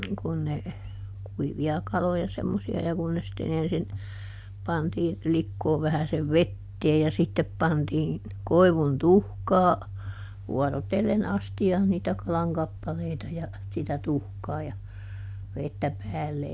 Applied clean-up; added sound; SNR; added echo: none; none; none; none.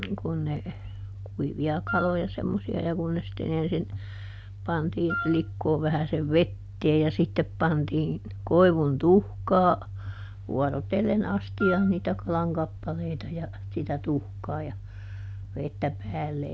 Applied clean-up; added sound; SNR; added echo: none; Wind instrument, woodwind instrument; 8 dB; none.